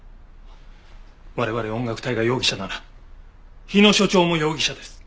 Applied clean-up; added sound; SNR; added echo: none; none; none; none.